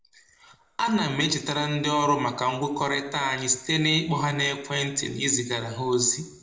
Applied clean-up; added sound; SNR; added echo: neural separator model SepFormer DNS4.